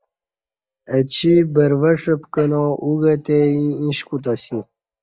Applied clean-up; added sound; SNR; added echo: neural mask model DeepFilterNet 3.